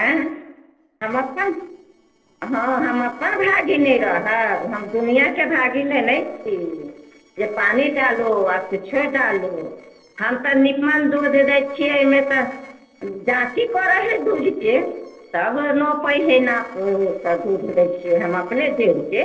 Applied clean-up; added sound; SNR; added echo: neural separator model SepFormer DNS4.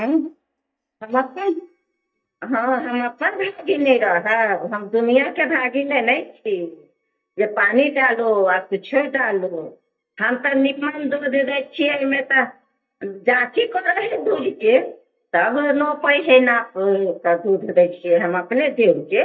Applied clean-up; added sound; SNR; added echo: neural mask model DeepFilterNet 3.